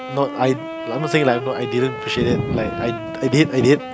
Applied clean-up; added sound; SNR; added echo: none; Wind instrument, woodwind instrument + Thunder; 6 dB; none.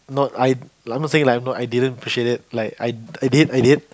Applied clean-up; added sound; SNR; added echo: none; none; none; none.